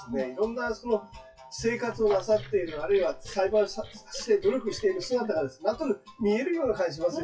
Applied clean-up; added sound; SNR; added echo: classical method WPE with log-MMSE.